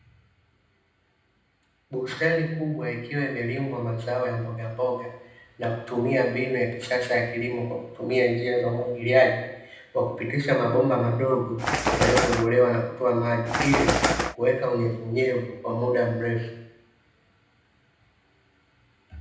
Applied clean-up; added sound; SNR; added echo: none; Bird; -3 dB; reverberation time 0.8 s.